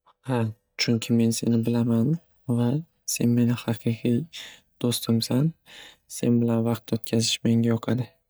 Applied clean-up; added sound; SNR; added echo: neural mask model DeepFilterNet 3.